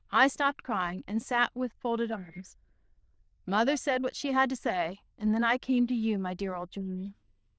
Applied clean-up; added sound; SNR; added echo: neural diffusion model UNIVERSE++.